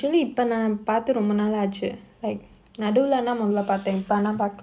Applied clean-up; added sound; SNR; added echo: none; none; none; none.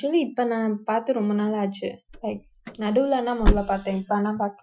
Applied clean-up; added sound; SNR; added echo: classical method Wiener filter.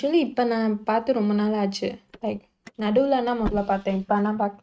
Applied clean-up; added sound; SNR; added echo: neural mask model RNNoise.